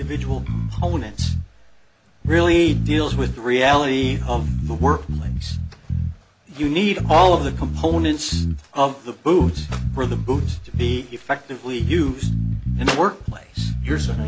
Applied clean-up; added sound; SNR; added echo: none; Bass guitar; 2 dB; none.